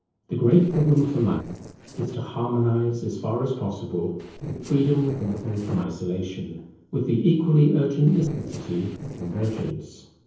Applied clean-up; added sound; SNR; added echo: neural separator model SepFormer DNS4.